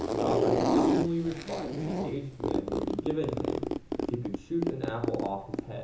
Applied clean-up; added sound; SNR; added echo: none; Zipper (clothing); -4 dB; reverberation time 0.6 s.